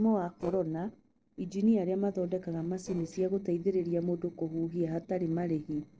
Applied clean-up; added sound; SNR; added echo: neural separator model SepFormer DNS4.